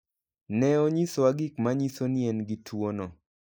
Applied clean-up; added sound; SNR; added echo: neural mask model Resemble Enhance denoiser.